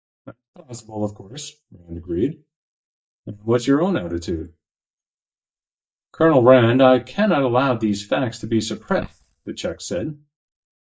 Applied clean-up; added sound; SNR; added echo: neural mask model DeepFilterNet 3.